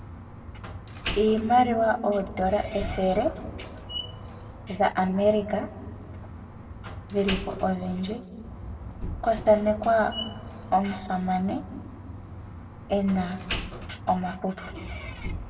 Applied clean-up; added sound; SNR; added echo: none; Slam; 10 dB; reverberation time 1.2 s.